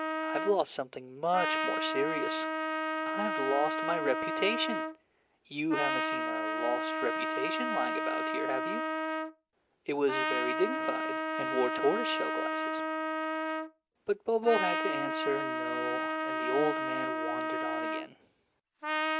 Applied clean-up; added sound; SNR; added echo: none; Trumpet; -1 dB; none.